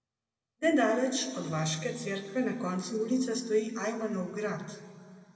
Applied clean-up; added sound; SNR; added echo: none; none; none; reverberation time 1.9 s.